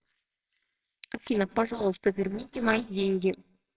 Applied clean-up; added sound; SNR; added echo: neural separator model SepFormer WHAMR!.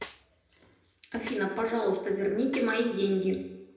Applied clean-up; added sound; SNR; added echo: none; Snare drum; 19 dB; reverberation time 0.8 s.